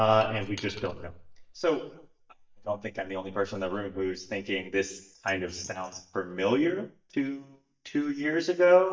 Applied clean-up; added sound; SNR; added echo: neural mask model DeepFilterNet 3.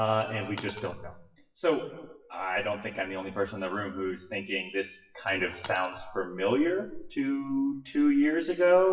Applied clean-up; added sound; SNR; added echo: classical method WPE with log-MMSE.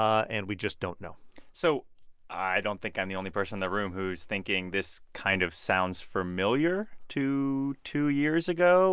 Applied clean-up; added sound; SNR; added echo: none; none; none; none.